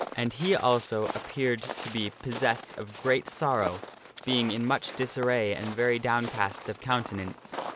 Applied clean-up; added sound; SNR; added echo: none; Walk, footsteps; 11 dB; none.